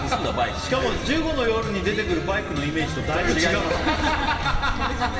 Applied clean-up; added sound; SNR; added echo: none; Truck; 7 dB; reverberation time 2.9 s.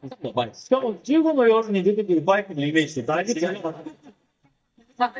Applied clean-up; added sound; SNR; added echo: neural mask model DeepFilterNet 3.